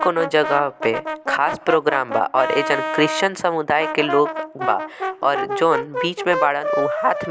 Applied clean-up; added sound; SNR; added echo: none; Brass instrument; 5 dB; none.